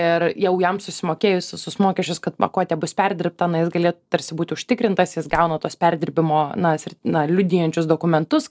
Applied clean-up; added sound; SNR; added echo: neural separator model SepFormer DNS4.